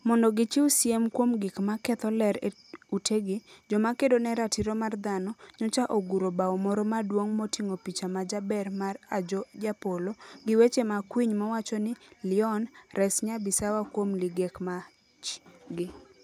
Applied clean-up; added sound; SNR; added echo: none; none; none; none.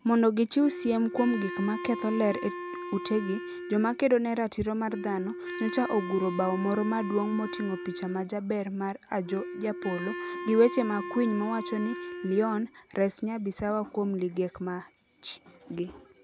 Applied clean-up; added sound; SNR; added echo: none; Wind instrument, woodwind instrument; 9 dB; none.